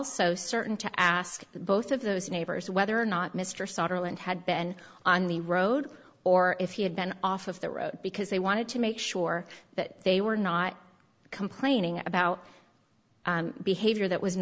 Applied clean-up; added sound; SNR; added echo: none; none; none; none.